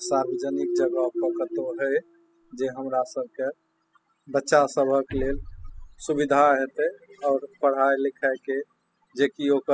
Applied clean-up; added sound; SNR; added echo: classical method spectral subtraction.